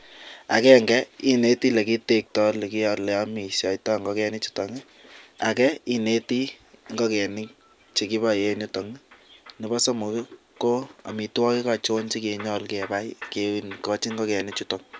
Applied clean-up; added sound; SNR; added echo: none; none; none; none.